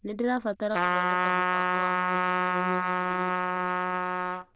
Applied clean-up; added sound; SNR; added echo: neural diffusion model UNIVERSE++.